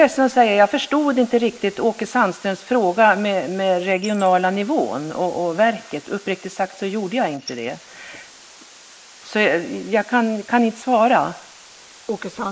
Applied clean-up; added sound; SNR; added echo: neural mask model Resemble Enhance denoiser.